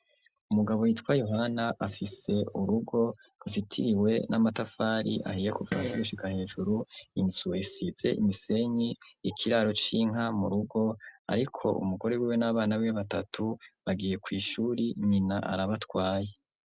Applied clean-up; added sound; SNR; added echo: none; Fart; 10 dB; none.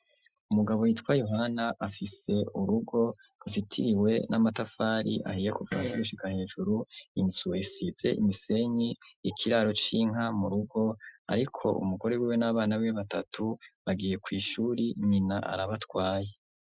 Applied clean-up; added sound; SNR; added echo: classical method Wiener filter.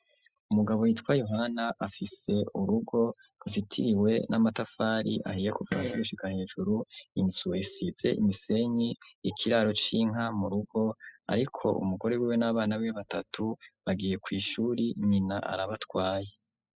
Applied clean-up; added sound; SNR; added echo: classical method spectral subtraction.